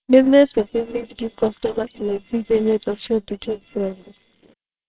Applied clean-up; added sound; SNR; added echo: neural separator model SepFormer WHAMR!.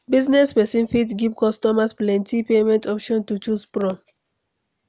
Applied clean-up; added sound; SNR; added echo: none; none; none; none.